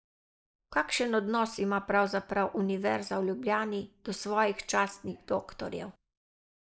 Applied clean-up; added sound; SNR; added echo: neural mask model Resemble Enhance denoiser.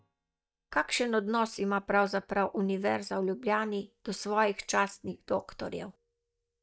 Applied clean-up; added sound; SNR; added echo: neural mask model DeepFilterNet 3.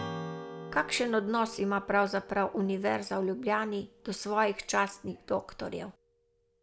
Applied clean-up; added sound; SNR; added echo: none; Strum; 15 dB; none.